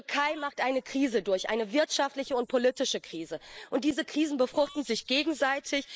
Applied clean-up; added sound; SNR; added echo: neural mask model Resemble Enhance denoiser.